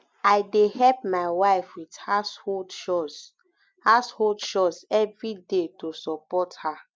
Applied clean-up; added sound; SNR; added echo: none; none; none; none.